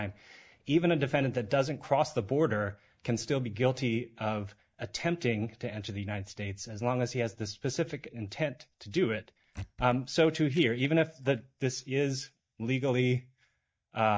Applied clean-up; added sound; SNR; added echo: neural mask model DeepFilterNet 3.